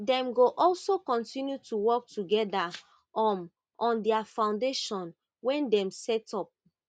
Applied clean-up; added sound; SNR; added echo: none; none; none; none.